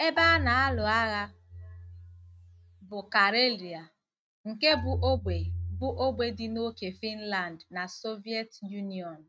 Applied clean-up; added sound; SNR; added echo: neural mask model RNNoise.